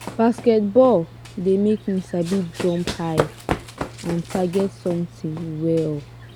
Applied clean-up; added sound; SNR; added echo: none; Run; 10 dB; none.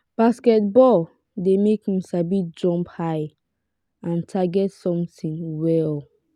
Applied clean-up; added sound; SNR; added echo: none; none; none; none.